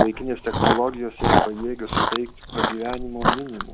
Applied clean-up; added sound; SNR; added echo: none; Chewing, mastication; -4 dB; none.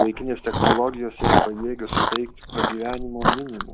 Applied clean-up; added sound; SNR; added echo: neural mask model Resemble Enhance denoiser.